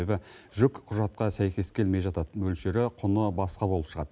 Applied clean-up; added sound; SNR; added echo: none; none; none; none.